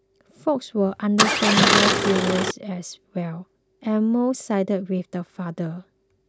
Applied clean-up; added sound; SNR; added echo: none; Engine starting; -4 dB; none.